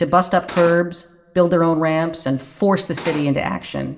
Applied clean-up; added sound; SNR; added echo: none; Cutlery, silverware; 10 dB; reverberation time 0.7 s.